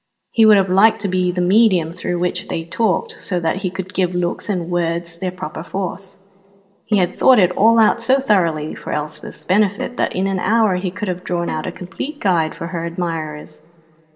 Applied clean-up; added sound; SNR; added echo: none; Bowed string instrument; 19 dB; reverberation time 2.0 s.